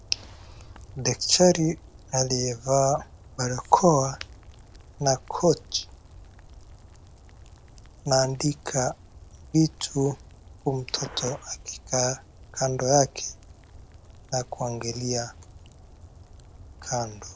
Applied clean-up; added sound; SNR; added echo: none; Rain + Gunshot, gunfire; 19 dB; none.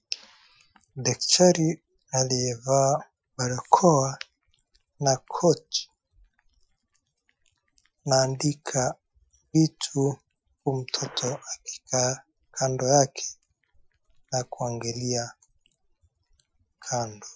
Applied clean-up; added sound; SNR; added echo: classical method Wiener filter.